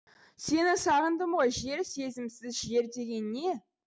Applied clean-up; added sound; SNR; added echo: none; none; none; none.